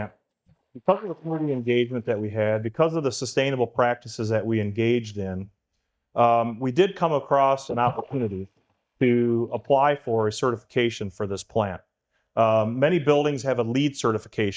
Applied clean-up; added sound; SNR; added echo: neural mask model DeepFilterNet 3.